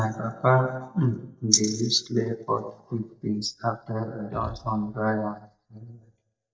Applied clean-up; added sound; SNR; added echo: neural mask model DeepFilterNet 3.